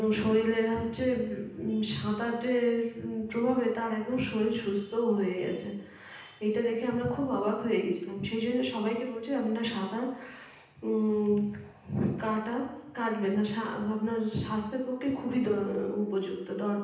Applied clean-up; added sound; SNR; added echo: none; none; none; reverberation time 0.9 s.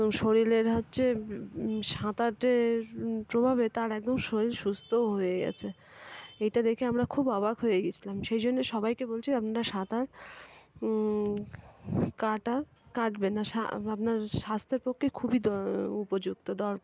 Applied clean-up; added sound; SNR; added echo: none; none; none; none.